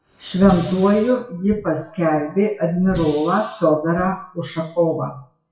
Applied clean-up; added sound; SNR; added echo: classical method WPE with log-MMSE.